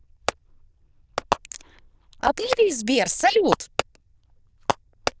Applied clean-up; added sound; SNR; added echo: neural diffusion model UNIVERSE++.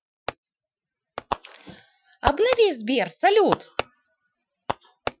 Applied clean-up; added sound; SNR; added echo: classical method Wiener filter.